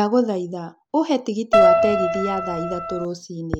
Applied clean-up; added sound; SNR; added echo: none; Keyboard (musical); -5 dB; none.